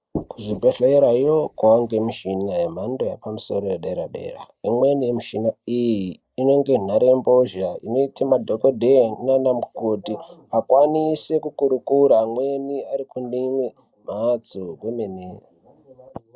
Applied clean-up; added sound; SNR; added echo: neural mask model Resemble Enhance denoiser.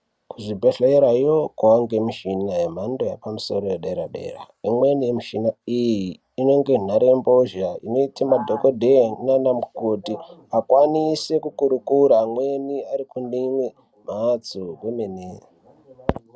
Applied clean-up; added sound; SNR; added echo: none; none; none; none.